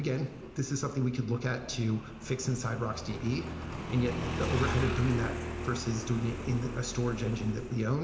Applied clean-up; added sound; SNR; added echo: none; Motorcycle; 6 dB; reverberation time 0.8 s.